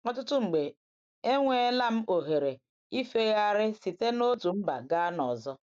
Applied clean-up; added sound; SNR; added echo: none; none; none; none.